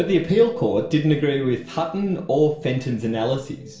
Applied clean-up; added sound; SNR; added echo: none; none; none; reverberation time 0.5 s.